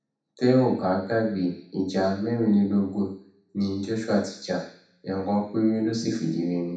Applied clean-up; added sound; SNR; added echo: none; none; none; reverberation time 0.7 s.